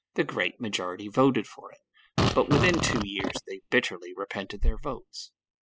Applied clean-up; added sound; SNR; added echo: classical method spectral subtraction.